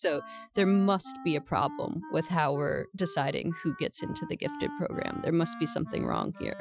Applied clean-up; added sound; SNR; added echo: classical method Wiener filter.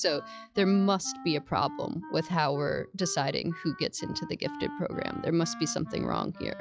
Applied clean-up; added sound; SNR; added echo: classical method log-MMSE.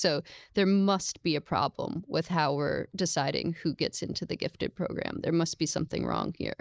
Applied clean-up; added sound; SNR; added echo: neural mask model Resemble Enhance denoiser.